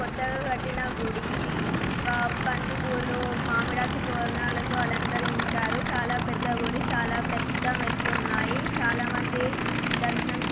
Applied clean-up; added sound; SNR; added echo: none; Idling / Aircraft; -4 dB; none.